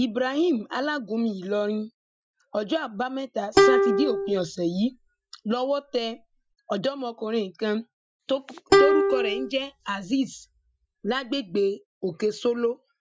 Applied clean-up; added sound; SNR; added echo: classical method Wiener filter.